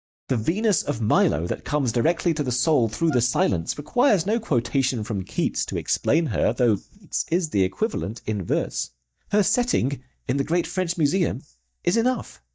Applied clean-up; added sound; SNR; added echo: neural mask model DeepFilterNet 3.